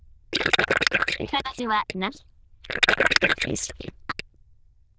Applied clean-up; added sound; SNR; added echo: neural diffusion model UNIVERSE++.